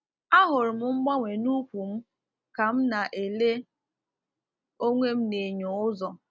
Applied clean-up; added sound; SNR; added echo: none; none; none; none.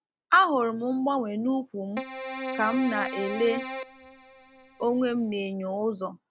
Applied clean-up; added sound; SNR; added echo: none; Keyboard (musical); 7 dB; none.